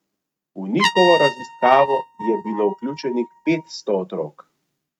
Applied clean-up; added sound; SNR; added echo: neural mask model RNNoise.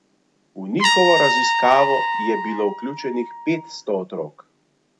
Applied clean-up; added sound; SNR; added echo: none; Trumpet; 1 dB; none.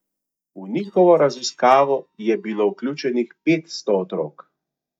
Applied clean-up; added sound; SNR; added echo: neural mask model DeepFilterNet 3.